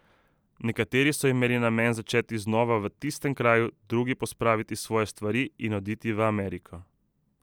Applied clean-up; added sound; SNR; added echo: none; none; none; none.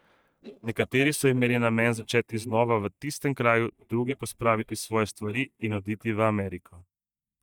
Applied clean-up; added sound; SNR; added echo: neural mask model DeepFilterNet 3.